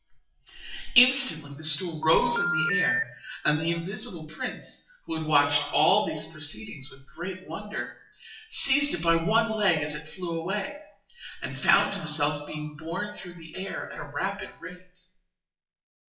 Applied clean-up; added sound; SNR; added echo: classical method WPE with log-MMSE.